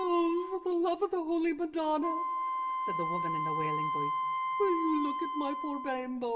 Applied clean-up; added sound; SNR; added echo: none; Wind instrument, woodwind instrument; 2 dB; reverberation time 2.6 s.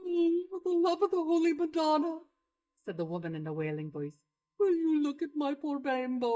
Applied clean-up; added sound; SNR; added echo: neural mask model DeepFilterNet 3.